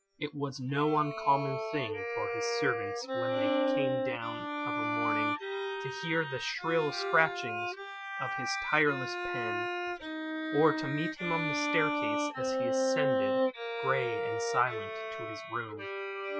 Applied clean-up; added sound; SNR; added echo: classical method Wiener filter.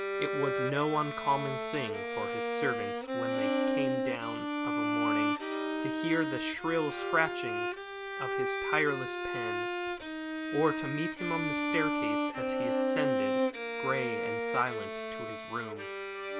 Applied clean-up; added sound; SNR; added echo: none; Bowed string instrument; -2 dB; none.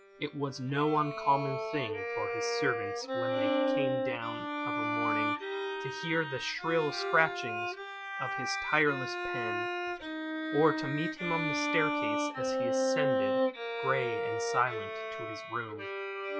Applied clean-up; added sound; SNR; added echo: classical method log-MMSE.